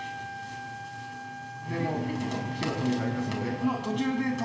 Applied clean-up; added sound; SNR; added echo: none; Trumpet; 9 dB; reverberation time 1.1 s.